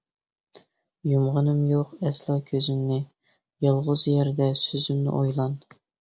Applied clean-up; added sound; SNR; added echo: none; none; none; none.